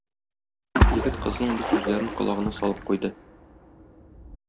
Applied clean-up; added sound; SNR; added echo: none; Splash, splatter; -3 dB; none.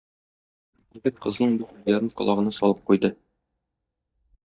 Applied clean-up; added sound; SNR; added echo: neural mask model DeepFilterNet 3.